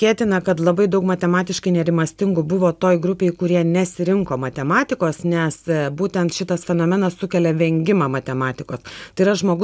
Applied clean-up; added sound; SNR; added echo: none; none; none; none.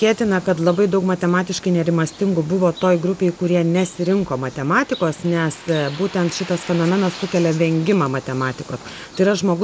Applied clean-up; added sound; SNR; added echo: none; Bird; 19 dB; none.